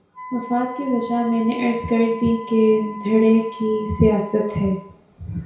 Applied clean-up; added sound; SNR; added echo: none; Wind instrument, woodwind instrument; 15 dB; reverberation time 0.6 s.